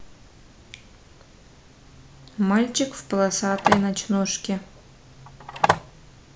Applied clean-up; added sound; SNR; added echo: none; Telephone; -1 dB; none.